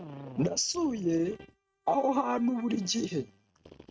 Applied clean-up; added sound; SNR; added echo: neural mask model RNNoise.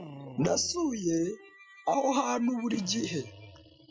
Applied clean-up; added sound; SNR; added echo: classical method Wiener filter.